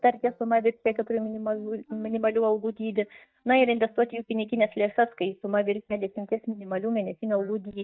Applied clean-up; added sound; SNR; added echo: neural mask model DeepFilterNet 3.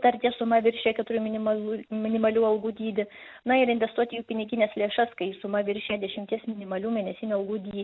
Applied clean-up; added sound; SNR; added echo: none; none; none; none.